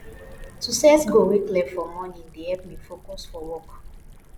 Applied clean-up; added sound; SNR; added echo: none; Liquid; 20 dB; none.